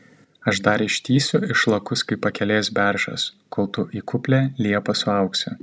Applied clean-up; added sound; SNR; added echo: none; none; none; none.